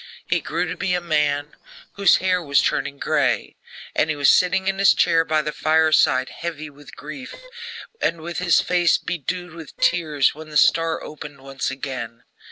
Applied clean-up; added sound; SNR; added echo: neural separator model SepFormer DNS4.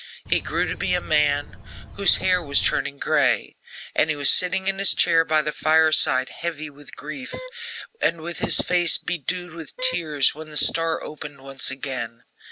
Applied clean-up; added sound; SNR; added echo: none; Wind instrument, woodwind instrument + Bird; 15 dB; none.